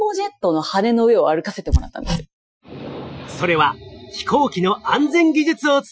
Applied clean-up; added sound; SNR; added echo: classical method Wiener filter.